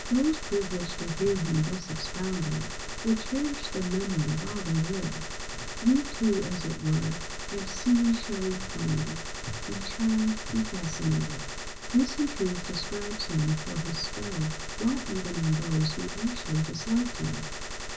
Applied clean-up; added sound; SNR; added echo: none; Gunshot, gunfire; 6 dB; reverberation time 0.4 s.